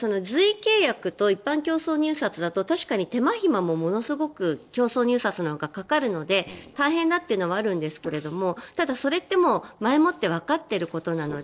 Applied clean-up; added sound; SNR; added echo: neural separator model SepFormer DNS4.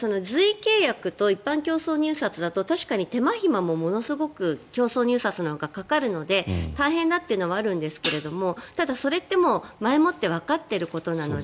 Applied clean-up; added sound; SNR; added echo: none; Hi-hat; 5 dB; none.